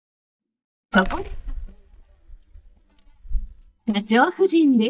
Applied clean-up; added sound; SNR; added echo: neural mask model DeepFilterNet 3.